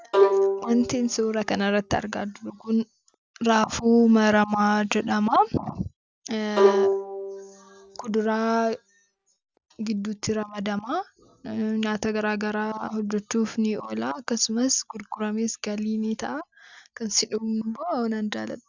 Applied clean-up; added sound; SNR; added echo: none; Bowed string instrument; 1 dB; none.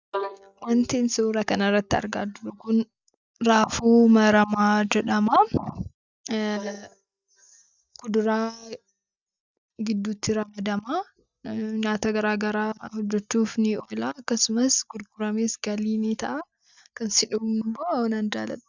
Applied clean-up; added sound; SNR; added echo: neural mask model DeepFilterNet 3.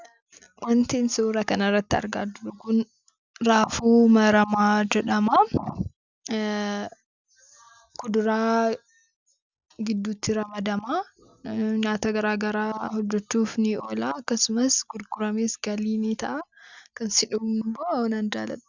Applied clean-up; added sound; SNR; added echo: none; none; none; none.